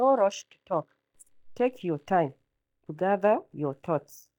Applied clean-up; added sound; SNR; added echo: neural mask model DeepFilterNet 3.